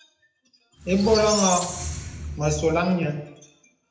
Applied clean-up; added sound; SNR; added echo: none; Squeak; 6 dB; reverberation time 0.8 s.